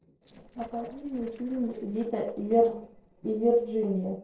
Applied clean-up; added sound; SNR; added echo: neural separator model SepFormer DNS4.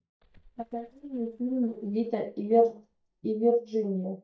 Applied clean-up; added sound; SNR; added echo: neural mask model DeepFilterNet 3.